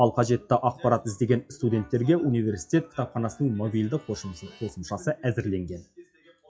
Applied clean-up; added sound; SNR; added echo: classical method WPE with log-MMSE.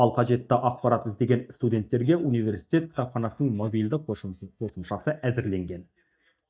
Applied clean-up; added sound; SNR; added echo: neural mask model DeepFilterNet 3.